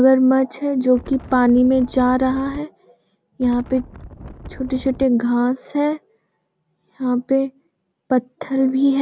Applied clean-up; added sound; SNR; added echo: none; Wind; 17 dB; none.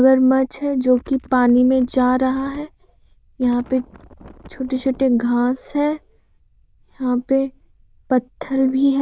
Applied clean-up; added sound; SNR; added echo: neural diffusion model UNIVERSE++.